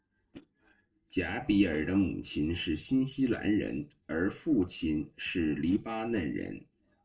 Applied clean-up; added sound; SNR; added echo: neural separator model SepFormer DNS4.